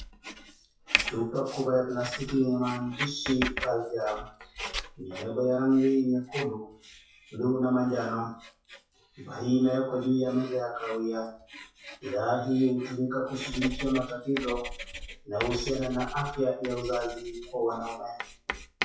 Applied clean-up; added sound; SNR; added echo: classical method WPE with log-MMSE.